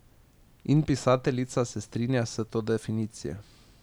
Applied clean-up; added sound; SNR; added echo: none; none; none; none.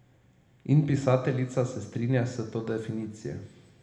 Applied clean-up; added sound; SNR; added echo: none; none; none; reverberation time 0.9 s.